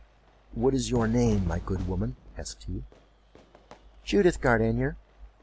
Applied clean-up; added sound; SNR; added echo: none; Fire / Fireworks; 18 dB; none.